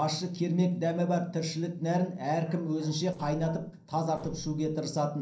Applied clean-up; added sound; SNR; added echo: neural separator model SepFormer DNS4.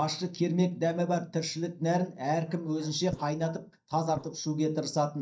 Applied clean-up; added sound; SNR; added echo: neural mask model DeepFilterNet 3.